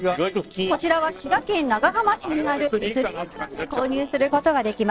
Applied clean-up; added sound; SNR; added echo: neural separator model SepFormer DNS4.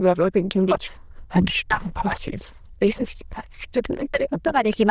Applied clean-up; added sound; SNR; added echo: neural diffusion model UNIVERSE++.